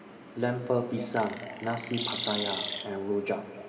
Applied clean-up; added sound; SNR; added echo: none; Chirp, tweet; 5 dB; reverberation time 2.1 s.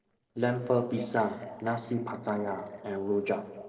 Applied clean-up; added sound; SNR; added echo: neural separator model SepFormer DNS4.